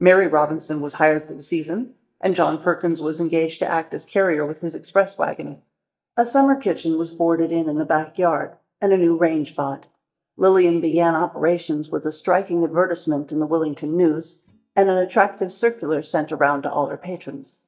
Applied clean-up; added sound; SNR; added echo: neural mask model DeepFilterNet 3.